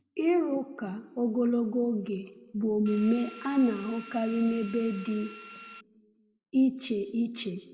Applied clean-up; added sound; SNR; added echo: none; Drill; 17 dB; reverberation time 0.9 s.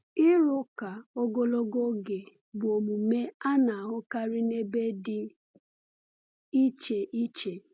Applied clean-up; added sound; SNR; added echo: none; none; none; none.